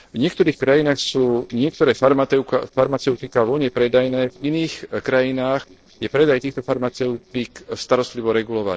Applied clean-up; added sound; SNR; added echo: neural separator model SepFormer DNS4.